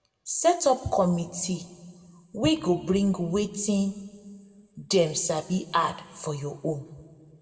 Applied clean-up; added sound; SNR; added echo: none; none; none; reverberation time 1.5 s.